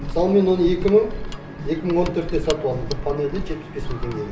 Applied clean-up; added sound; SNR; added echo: none; Mechanisms; 8 dB; none.